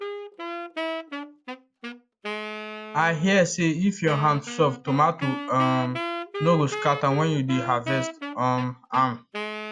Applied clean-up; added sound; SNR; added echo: none; Wind instrument, woodwind instrument; 9 dB; none.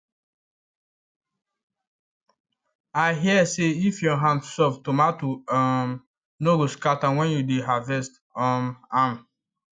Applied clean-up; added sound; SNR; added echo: none; none; none; none.